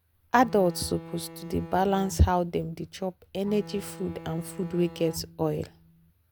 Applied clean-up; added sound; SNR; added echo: none; Bowed string instrument; 16 dB; none.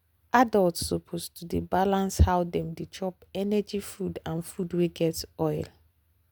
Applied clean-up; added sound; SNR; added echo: none; none; none; none.